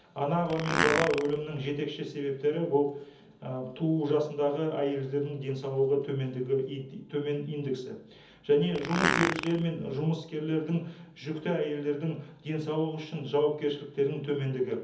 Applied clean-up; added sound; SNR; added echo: none; Fart; 2 dB; reverberation time 0.7 s.